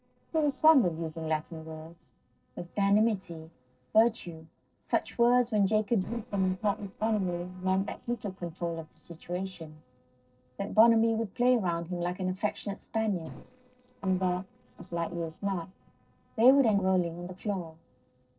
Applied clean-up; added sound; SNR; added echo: neural separator model SepFormer DNS4.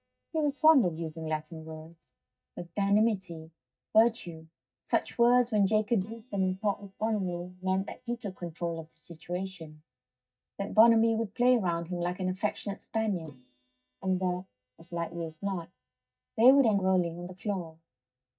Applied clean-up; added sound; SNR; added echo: neural mask model DeepFilterNet 3.